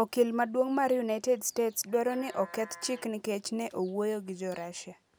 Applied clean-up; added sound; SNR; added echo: none; none; none; none.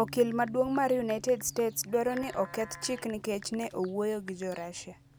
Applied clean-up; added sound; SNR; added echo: none; Bass guitar + Typing; 18 dB; none.